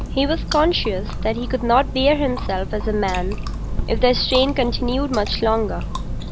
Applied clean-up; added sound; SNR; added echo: none; Chewing, mastication; 4 dB; none.